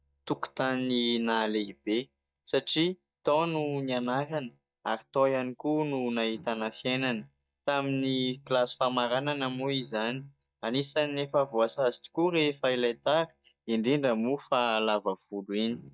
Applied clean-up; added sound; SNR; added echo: neural mask model DeepFilterNet 3.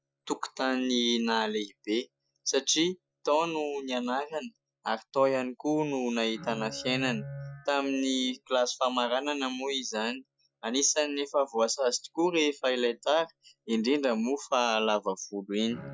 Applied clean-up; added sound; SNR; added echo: classical method Wiener filter.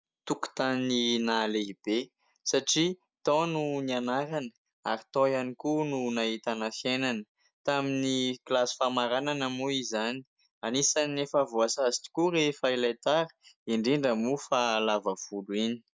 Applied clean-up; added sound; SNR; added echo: none; none; none; none.